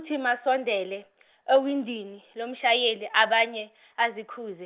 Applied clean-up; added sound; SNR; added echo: none; none; none; none.